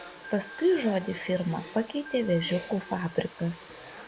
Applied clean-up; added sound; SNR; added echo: none; Ringtone / Bell + Domestic sounds, home sounds; 15 dB; none.